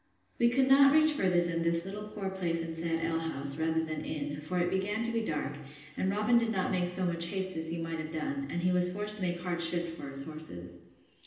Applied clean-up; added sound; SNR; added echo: none; none; none; reverberation time 0.9 s.